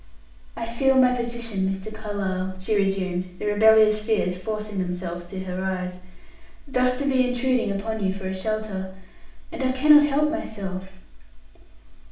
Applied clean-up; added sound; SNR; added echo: none; none; none; reverberation time 0.5 s.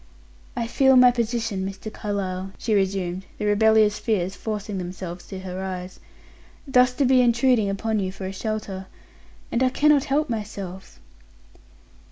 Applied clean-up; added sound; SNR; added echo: none; none; none; none.